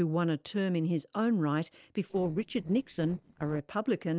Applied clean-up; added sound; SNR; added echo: neural separator model SepFormer DNS4.